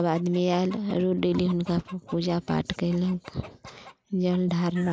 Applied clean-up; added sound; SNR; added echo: neural mask model Resemble Enhance denoiser.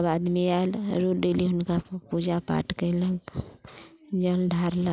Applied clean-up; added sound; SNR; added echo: none; none; none; none.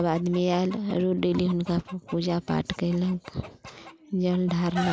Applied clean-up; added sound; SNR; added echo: none; Chicken, rooster; 16 dB; none.